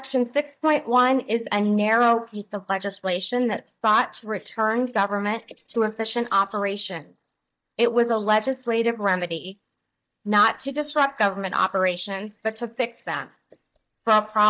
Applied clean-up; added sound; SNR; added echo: neural mask model DeepFilterNet 3.